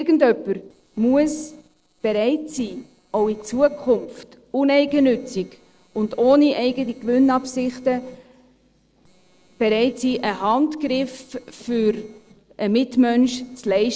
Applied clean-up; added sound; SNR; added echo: neural separator model SepFormer DNS4.